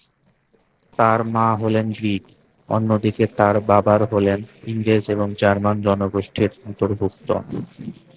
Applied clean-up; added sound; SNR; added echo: neural separator model SepFormer DNS4.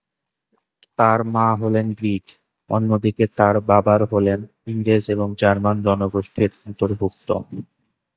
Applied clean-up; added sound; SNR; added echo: neural mask model DeepFilterNet 3.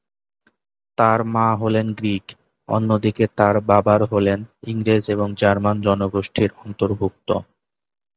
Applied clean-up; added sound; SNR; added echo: none; none; none; none.